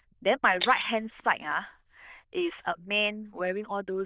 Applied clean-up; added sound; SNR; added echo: neural diffusion model UNIVERSE++.